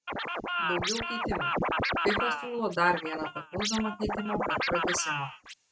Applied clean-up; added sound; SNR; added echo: neural mask model RNNoise.